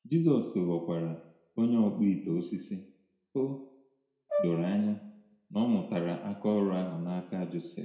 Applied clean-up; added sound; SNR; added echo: none; Brass instrument; 6 dB; reverberation time 0.6 s.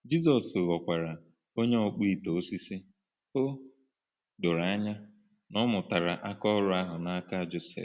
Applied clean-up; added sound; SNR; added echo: none; none; none; none.